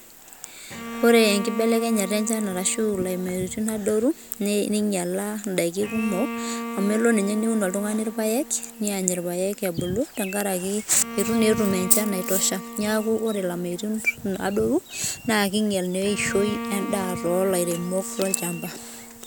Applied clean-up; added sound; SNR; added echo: none; Bowed string instrument; 11 dB; none.